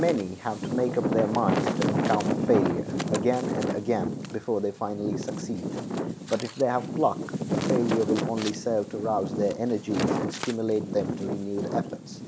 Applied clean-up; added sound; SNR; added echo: none; Wind; 2 dB; none.